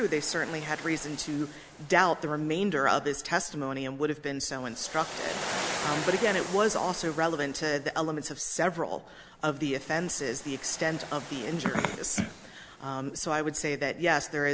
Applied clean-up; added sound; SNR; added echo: none; Waves, surf; 12 dB; none.